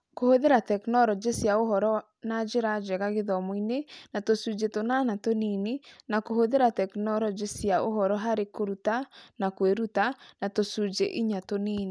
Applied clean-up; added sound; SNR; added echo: none; none; none; none.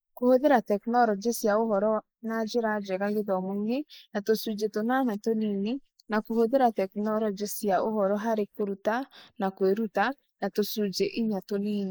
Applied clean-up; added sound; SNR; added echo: neural mask model Resemble Enhance denoiser.